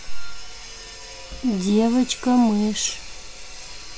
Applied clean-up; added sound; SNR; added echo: none; Sawing; 17 dB; none.